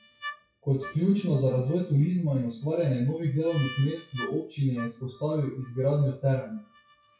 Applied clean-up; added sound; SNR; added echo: classical method WPE with log-MMSE.